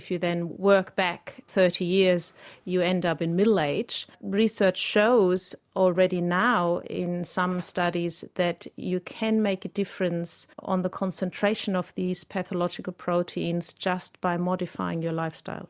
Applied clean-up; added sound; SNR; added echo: none; none; none; none.